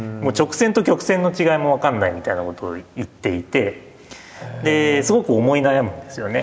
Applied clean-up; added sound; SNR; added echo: none; none; none; none.